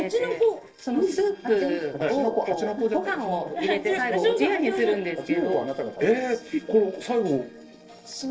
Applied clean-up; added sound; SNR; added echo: neural separator model SepFormer DNS4.